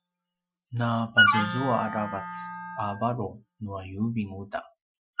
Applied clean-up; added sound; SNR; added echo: classical method Wiener filter.